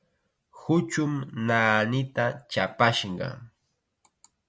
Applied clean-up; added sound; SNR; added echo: none; none; none; none.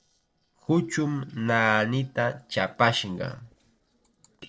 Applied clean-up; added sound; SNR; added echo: neural separator model SepFormer DNS4.